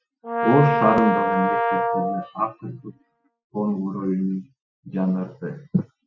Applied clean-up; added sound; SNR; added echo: classical method Wiener filter.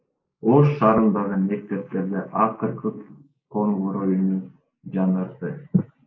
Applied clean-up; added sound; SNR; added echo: neural mask model Resemble Enhance denoiser.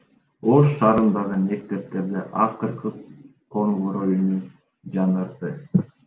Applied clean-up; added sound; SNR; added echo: none; none; none; none.